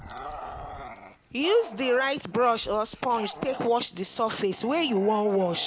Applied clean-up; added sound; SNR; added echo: none; Bark / Growling; 15 dB; none.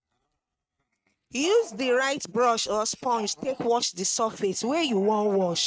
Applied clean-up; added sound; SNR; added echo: neural mask model RNNoise.